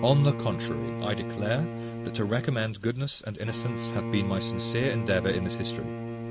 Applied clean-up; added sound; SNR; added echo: none; Bowed string instrument; 5 dB; none.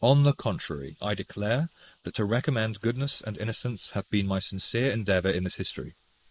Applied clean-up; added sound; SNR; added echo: neural mask model Resemble Enhance denoiser.